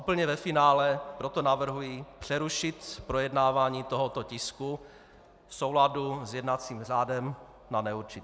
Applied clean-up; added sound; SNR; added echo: none; none; none; none.